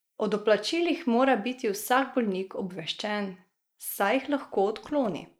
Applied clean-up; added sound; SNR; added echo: neural mask model Resemble Enhance denoiser.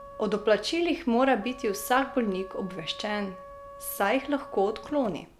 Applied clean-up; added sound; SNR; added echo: none; Wind instrument, woodwind instrument; 18 dB; none.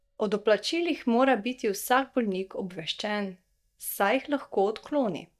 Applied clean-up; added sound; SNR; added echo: neural mask model DeepFilterNet 3.